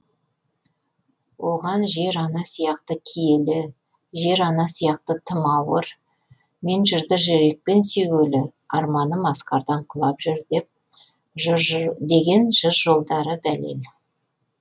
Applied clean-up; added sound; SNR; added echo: none; none; none; none.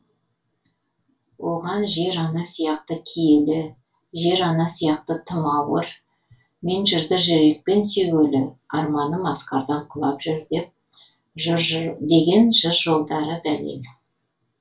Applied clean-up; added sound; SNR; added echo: none; none; none; reverberation time 0.2 s.